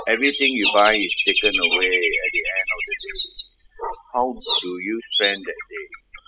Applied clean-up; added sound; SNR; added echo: classical method spectral subtraction.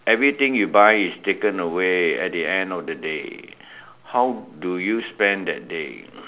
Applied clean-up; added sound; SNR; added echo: none; none; none; none.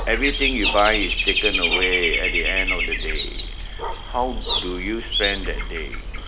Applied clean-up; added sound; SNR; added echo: none; Bird / Dog; -2 dB; none.